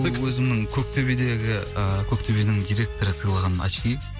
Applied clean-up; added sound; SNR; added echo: none; Bowed string instrument; 16 dB; none.